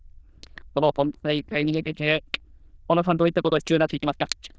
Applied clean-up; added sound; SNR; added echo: neural diffusion model UNIVERSE++.